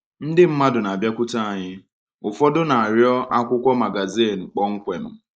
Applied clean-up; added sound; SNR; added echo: neural mask model Resemble Enhance denoiser.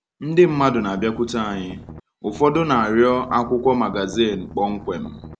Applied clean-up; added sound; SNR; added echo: none; Strum; 17 dB; none.